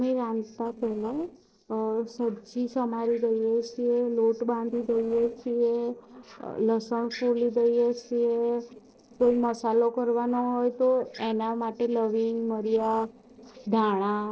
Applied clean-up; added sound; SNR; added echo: neural separator model SepFormer DNS4.